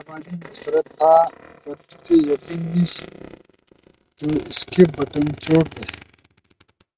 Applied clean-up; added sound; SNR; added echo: neural mask model RNNoise.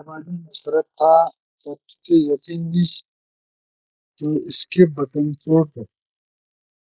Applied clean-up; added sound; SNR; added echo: neural mask model Resemble Enhance denoiser.